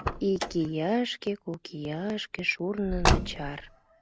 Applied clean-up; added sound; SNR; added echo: none; Car; 2 dB; none.